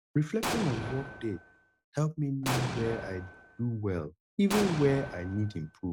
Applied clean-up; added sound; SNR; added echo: none; Explosion; 6 dB; none.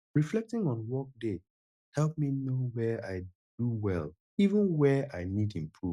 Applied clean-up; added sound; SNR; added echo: none; none; none; none.